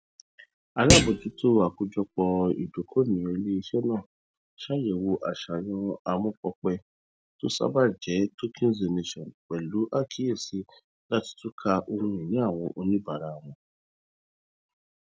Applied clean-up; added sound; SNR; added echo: none; Thump, thud; -2 dB; none.